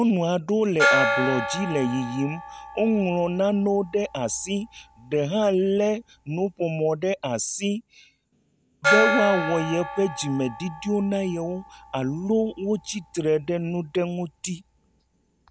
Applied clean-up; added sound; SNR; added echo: none; Gong; 5 dB; none.